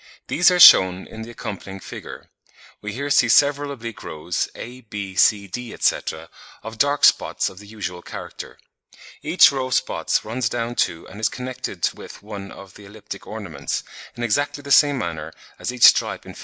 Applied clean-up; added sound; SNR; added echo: neural mask model Resemble Enhance denoiser.